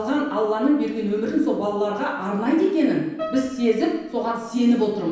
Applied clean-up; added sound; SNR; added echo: none; Piano; 19 dB; reverberation time 0.9 s.